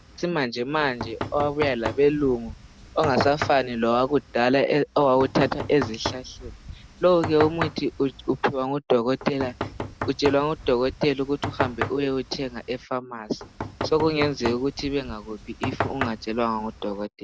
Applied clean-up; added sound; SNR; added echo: none; Knock; 10 dB; none.